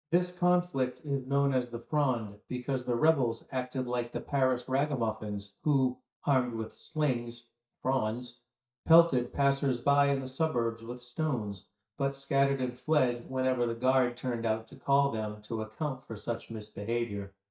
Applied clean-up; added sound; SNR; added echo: neural mask model DeepFilterNet 3.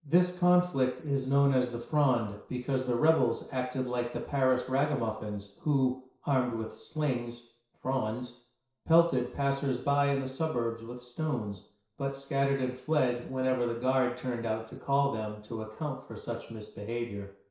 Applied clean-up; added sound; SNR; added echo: neural separator model SepFormer DNS4.